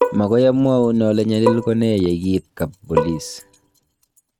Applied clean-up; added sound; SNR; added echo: neural mask model RNNoise.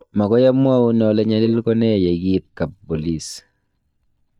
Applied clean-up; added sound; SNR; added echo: neural mask model DeepFilterNet 3.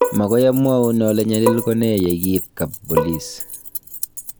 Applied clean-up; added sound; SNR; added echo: none; Keys jangling + Bowed string instrument; 7 dB; none.